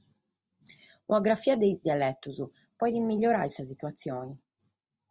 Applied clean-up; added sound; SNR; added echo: none; none; none; none.